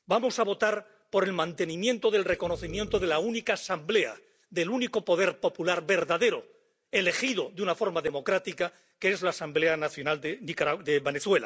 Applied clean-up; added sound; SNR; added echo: none; Burping, eructation; 15 dB; none.